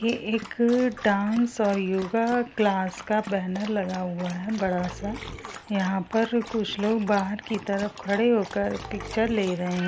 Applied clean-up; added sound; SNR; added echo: none; Dog + Burping, eructation; 16 dB; none.